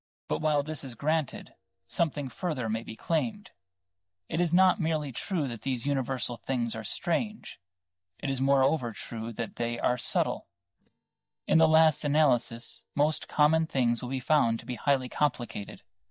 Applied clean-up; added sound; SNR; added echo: neural mask model DeepFilterNet 3.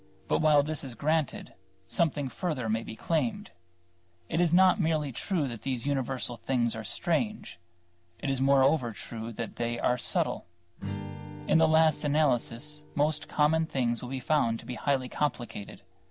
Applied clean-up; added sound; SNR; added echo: none; Strum; 20 dB; none.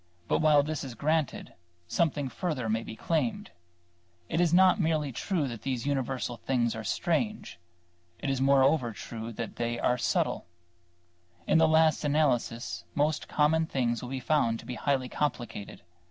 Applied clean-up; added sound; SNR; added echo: none; none; none; none.